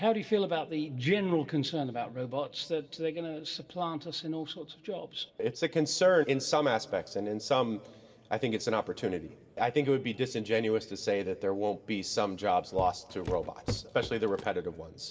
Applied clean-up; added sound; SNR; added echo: none; Walk, footsteps; 10 dB; reverberation time 0.3 s.